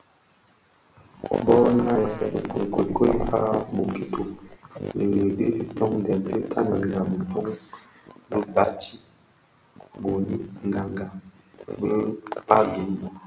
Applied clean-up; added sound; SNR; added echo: none; Fart + Walk, footsteps; 13 dB; none.